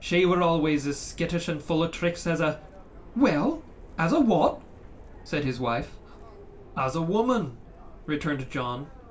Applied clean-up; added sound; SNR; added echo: none; Subway, metro, underground; 18 dB; reverberation time 0.2 s.